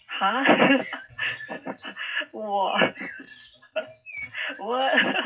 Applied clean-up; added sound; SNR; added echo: classical method WPE with log-MMSE.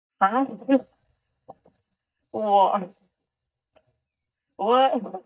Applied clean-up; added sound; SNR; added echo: neural mask model DeepFilterNet 3.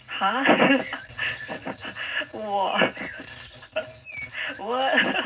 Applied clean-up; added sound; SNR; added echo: none; Bird; 16 dB; reverberation time 0.4 s.